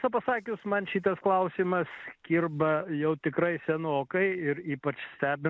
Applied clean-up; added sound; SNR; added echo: none; none; none; none.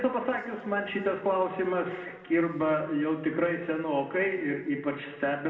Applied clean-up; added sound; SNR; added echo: none; none; none; reverberation time 1.7 s.